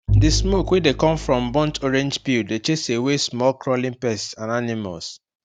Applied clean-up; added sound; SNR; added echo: none; Bowed string instrument; 4 dB; none.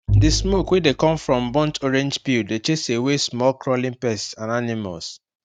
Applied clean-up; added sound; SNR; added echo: neural mask model RNNoise.